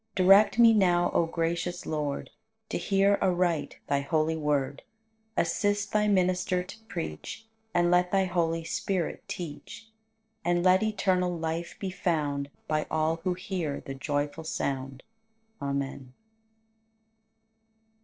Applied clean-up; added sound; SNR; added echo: neural separator model SepFormer DNS4.